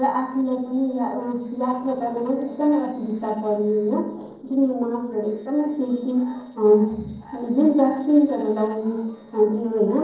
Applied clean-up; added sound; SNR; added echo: neural separator model SepFormer DNS4.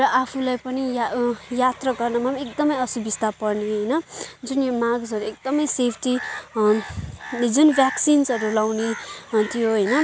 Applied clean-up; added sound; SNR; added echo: none; none; none; none.